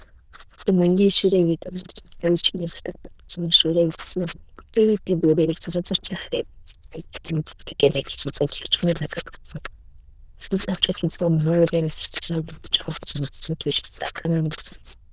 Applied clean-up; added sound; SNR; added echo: neural diffusion model UNIVERSE++.